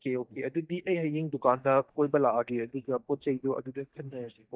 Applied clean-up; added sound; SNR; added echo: neural mask model DeepFilterNet 3.